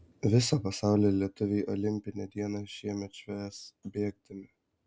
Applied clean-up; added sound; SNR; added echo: none; none; none; none.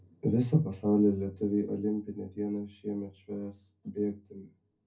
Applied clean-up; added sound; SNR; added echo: none; none; none; reverberation time 0.3 s.